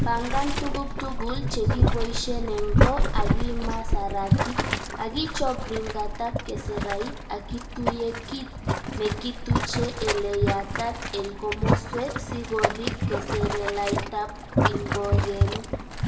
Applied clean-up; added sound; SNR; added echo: none; Boiling; -5 dB; reverberation time 0.6 s.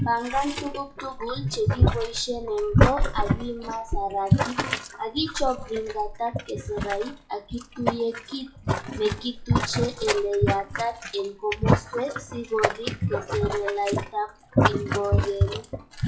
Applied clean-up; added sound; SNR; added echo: classical method WPE with log-MMSE.